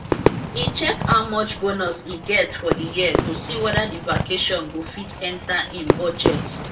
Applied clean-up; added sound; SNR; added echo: none; Fireworks; 1 dB; reverberation time 0.3 s.